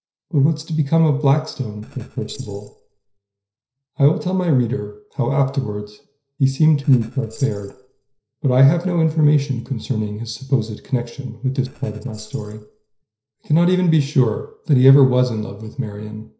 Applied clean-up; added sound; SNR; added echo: neural separator model SepFormer DNS4.